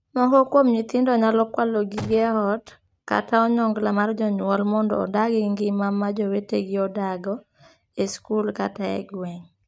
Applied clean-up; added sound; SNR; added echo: neural mask model RNNoise.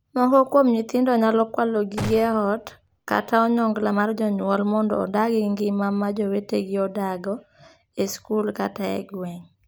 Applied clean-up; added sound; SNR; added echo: none; Gunshot, gunfire; 12 dB; none.